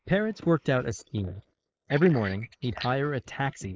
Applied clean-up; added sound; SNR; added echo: neural mask model Resemble Enhance denoiser.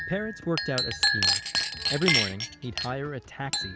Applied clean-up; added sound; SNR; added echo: none; Chink, clink; -3 dB; none.